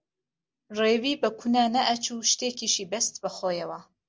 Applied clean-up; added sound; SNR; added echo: none; none; none; none.